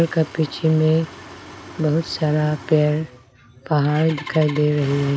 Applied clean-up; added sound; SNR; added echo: none; Engine starting; 17 dB; none.